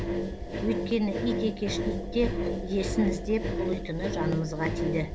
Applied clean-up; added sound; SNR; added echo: none; Engine; 1 dB; none.